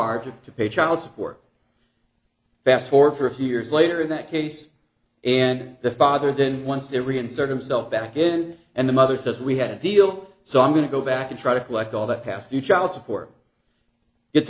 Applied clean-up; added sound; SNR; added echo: none; none; none; none.